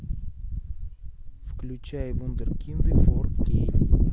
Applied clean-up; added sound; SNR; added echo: none; none; none; none.